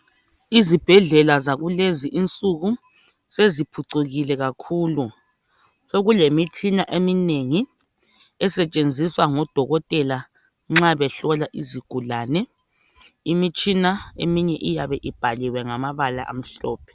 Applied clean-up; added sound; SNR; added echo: none; none; none; none.